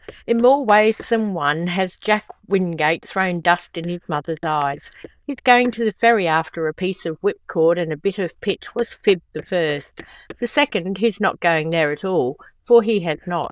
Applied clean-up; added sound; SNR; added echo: neural diffusion model UNIVERSE++.